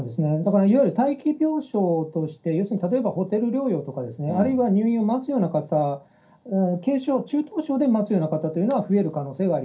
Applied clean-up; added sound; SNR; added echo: none; none; none; reverberation time 0.3 s.